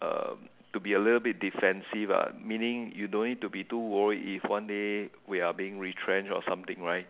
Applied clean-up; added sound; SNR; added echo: none; none; none; none.